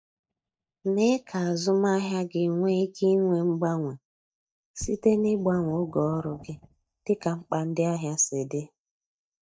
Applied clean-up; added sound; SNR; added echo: neural mask model DeepFilterNet 3.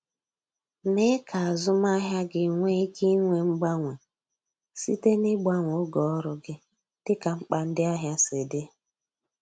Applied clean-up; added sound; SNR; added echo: none; none; none; none.